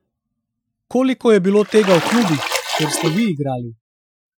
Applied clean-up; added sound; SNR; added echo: classical method Wiener filter.